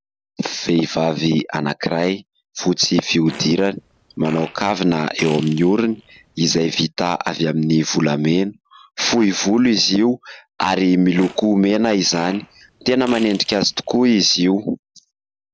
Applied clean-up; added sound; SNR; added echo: none; Fart; 20 dB; none.